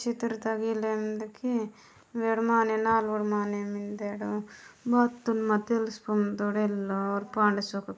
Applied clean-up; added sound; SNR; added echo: none; none; none; none.